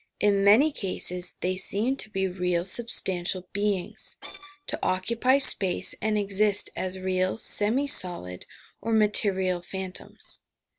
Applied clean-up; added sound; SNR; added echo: neural separator model SepFormer DNS4.